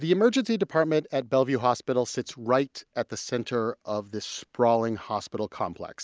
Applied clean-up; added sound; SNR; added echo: none; none; none; none.